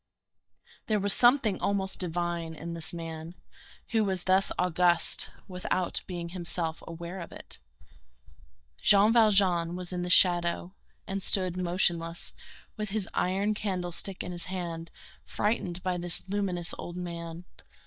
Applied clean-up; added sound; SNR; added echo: neural mask model DeepFilterNet 3.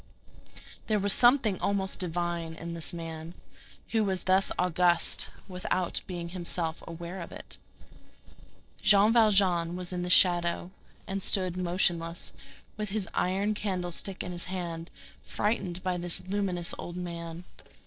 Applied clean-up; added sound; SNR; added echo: neural separator model SepFormer DNS4.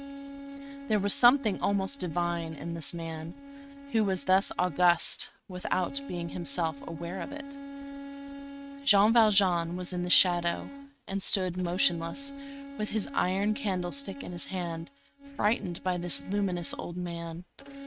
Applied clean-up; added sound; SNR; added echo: neural mask model RNNoise.